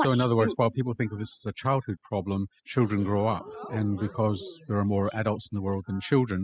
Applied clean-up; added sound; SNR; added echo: classical method spectral subtraction.